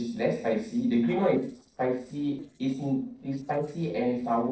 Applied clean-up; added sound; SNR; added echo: neural separator model SepFormer DNS4.